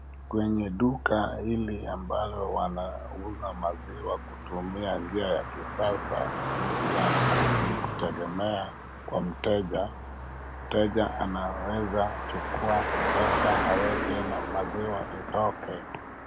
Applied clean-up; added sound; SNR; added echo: none; Car passing by; 2 dB; none.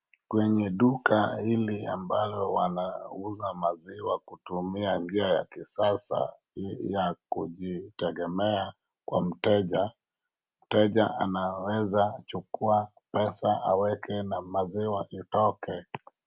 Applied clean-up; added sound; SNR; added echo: none; none; none; none.